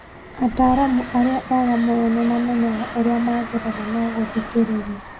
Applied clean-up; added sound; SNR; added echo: none; Train; 12 dB; reverberation time 0.4 s.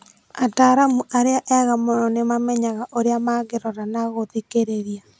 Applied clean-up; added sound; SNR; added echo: none; none; none; none.